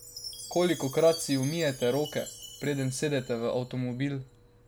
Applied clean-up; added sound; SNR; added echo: none; Chime; 15 dB; none.